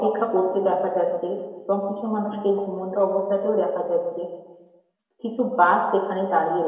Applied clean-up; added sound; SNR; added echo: none; none; none; reverberation time 1.0 s.